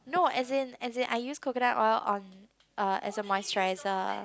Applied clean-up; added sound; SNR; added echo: none; none; none; none.